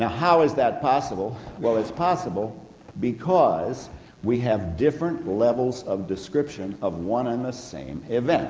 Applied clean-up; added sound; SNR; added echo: none; none; none; none.